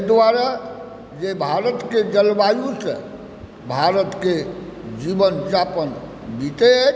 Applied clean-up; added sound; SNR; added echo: none; none; none; none.